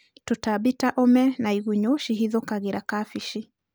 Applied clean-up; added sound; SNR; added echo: none; none; none; none.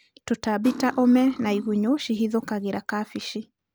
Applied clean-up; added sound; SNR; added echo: none; Cutlery, silverware; 14 dB; none.